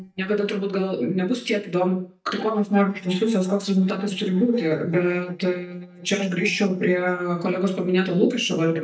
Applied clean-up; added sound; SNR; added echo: neural mask model DeepFilterNet 3.